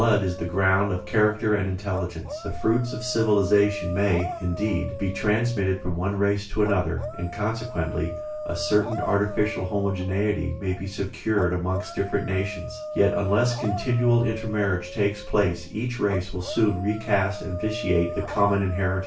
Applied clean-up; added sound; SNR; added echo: none; Dog; 12 dB; reverberation time 0.3 s.